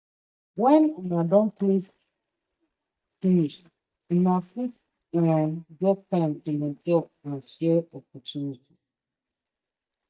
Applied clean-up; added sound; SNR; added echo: neural mask model DeepFilterNet 3.